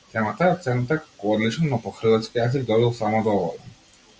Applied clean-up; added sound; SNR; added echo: none; none; none; none.